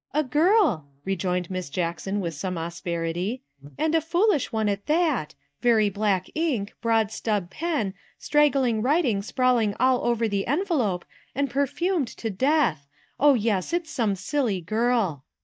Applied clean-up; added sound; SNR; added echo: neural mask model DeepFilterNet 3.